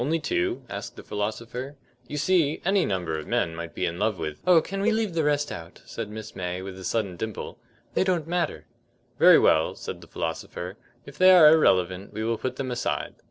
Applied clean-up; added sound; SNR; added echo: neural separator model SepFormer DNS4.